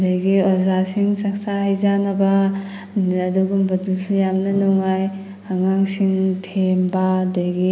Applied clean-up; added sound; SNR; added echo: none; none; none; none.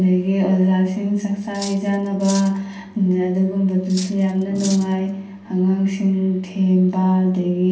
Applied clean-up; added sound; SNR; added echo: none; Cutlery, silverware; 17 dB; reverberation time 0.3 s.